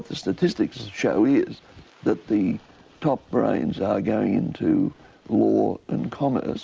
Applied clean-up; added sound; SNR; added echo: neural mask model Resemble Enhance denoiser.